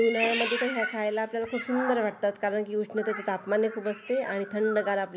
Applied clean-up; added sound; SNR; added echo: none; Meow; 9 dB; none.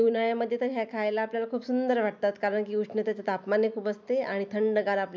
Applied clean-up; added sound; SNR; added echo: none; none; none; none.